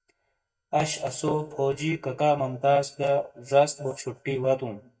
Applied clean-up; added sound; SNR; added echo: neural mask model DeepFilterNet 3.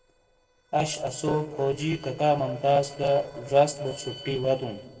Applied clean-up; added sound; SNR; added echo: neural separator model SepFormer DNS4.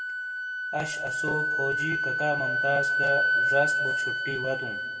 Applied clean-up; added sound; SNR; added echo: none; Wind instrument, woodwind instrument; -5 dB; reverberation time 1.7 s.